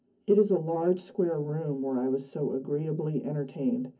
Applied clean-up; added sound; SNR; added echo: none; none; none; reverberation time 0.3 s.